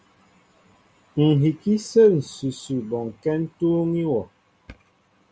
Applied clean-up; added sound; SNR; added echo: none; none; none; none.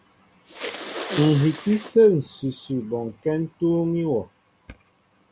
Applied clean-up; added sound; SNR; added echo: none; Respiratory sounds; 6 dB; none.